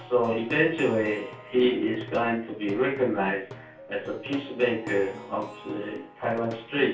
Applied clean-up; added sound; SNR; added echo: none; Plucked string instrument; 16 dB; reverberation time 0.3 s.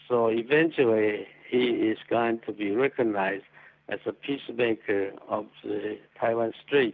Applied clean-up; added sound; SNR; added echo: none; none; none; none.